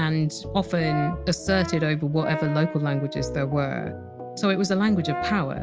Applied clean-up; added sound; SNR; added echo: none; Brass instrument; 11 dB; none.